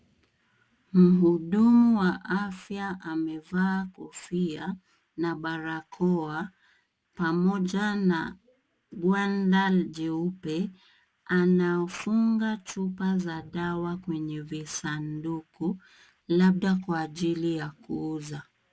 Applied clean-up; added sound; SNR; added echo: none; none; none; none.